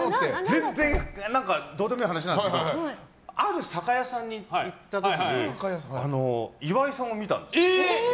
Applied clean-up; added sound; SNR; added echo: none; Slam; 9 dB; none.